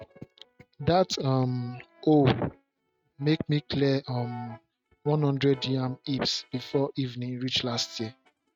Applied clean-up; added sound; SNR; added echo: neural mask model RNNoise.